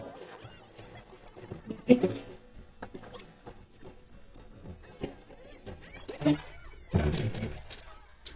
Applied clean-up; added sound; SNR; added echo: neural mask model DeepFilterNet 3.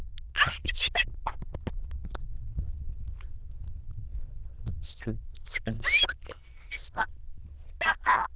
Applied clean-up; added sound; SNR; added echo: neural diffusion model UNIVERSE++.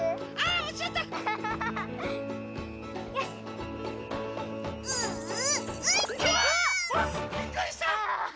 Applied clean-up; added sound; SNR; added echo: none; none; none; none.